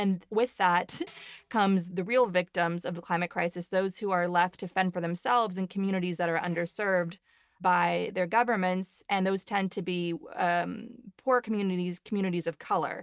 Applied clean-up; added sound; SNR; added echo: neural mask model RNNoise.